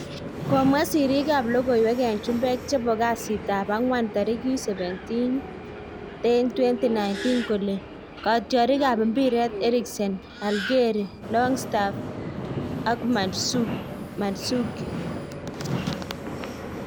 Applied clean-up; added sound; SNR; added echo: none; Subway, metro, underground; 9 dB; none.